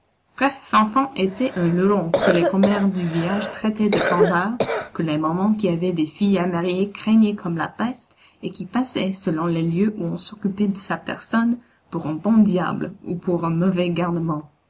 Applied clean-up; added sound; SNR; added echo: none; Cough; 3 dB; none.